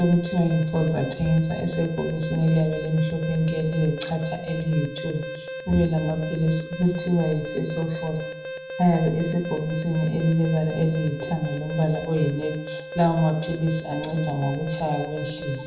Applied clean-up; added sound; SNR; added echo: none; Alarm; 11 dB; reverberation time 0.6 s.